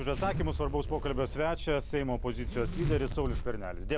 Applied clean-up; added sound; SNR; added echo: none; Zipper (clothing); 2 dB; none.